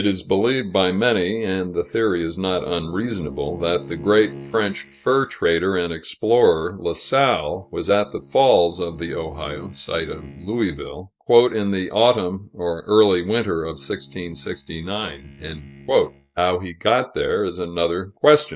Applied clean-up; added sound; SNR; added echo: neural mask model DeepFilterNet 3.